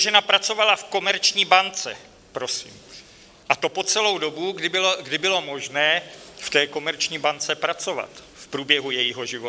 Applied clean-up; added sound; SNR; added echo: none; none; none; none.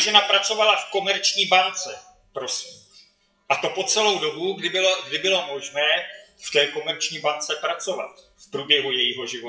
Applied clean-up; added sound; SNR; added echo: classical method WPE with log-MMSE.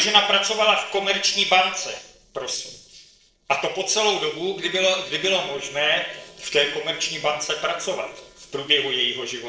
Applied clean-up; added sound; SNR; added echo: neural separator model SepFormer DNS4.